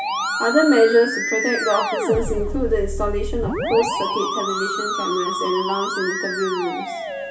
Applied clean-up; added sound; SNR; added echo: none; Musical instrument; 3 dB; reverberation time 0.2 s.